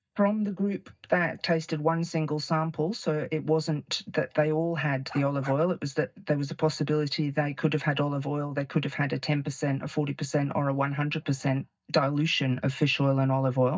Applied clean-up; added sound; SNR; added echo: neural mask model DeepFilterNet 3.